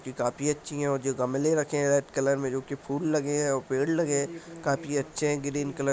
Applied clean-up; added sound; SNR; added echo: none; none; none; none.